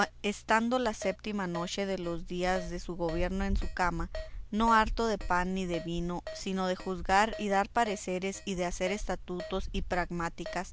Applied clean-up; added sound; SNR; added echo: none; Keyboard (musical); 17 dB; none.